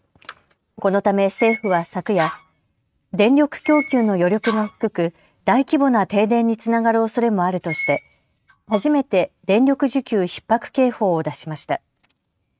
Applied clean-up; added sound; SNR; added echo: neural mask model RNNoise.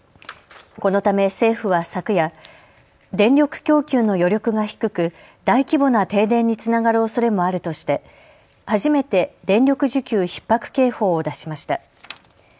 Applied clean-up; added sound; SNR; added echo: none; none; none; none.